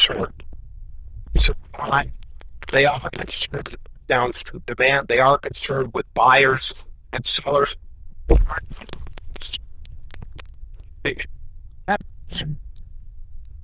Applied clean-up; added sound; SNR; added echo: neural diffusion model UNIVERSE++.